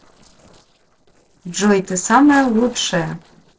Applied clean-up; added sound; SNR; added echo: neural separator model SepFormer DNS4.